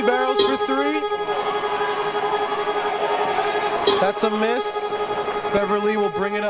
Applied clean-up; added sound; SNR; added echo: none; Cowbell + Bowed string instrument; 0 dB; none.